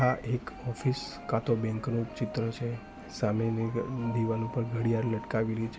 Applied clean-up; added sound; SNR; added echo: none; none; none; none.